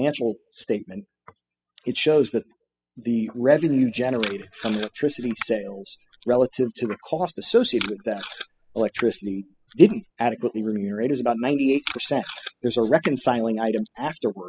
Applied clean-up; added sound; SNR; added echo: classical method spectral subtraction.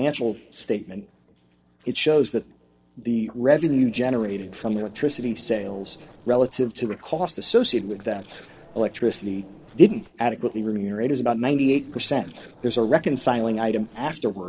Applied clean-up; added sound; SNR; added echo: neural separator model SepFormer DNS4.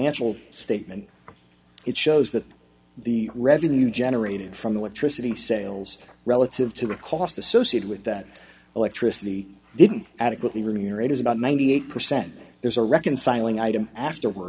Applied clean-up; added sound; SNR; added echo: none; none; none; none.